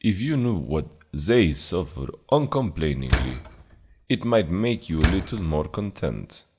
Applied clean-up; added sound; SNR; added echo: none; Slam; 4 dB; none.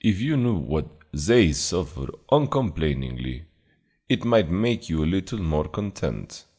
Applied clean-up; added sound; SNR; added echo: none; none; none; none.